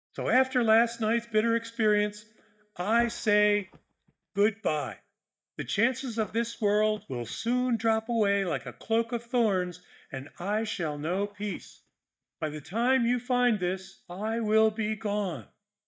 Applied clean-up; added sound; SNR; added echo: neural mask model DeepFilterNet 3.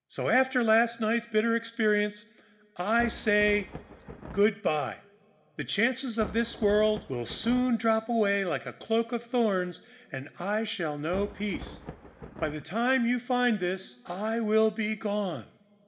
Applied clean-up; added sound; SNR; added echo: none; Thunder; 14 dB; reverberation time 2.5 s.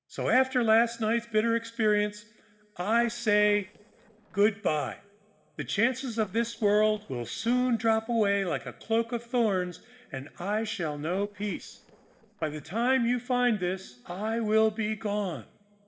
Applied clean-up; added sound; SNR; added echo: neural separator model SepFormer DNS4.